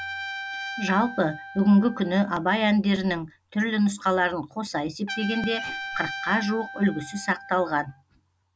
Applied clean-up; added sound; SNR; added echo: none; Trumpet; 12 dB; none.